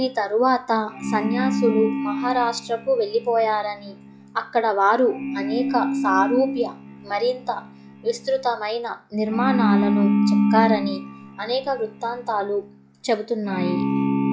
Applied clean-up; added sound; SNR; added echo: classical method log-MMSE.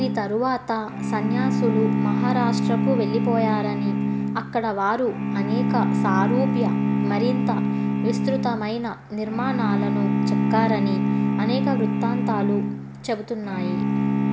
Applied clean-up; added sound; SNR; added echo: none; Bowed string instrument; -4 dB; none.